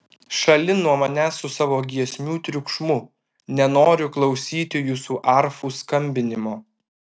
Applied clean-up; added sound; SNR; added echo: none; none; none; none.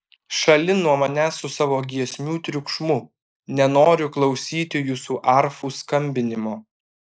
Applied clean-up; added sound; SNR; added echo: neural mask model Resemble Enhance denoiser.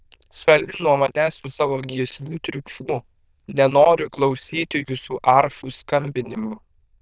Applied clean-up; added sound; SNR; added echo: neural diffusion model UNIVERSE++.